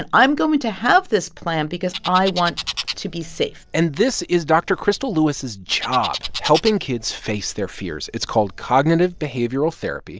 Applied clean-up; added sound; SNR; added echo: none; Bird; 13 dB; none.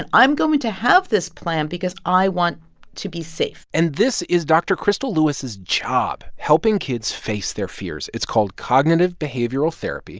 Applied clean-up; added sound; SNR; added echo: none; none; none; none.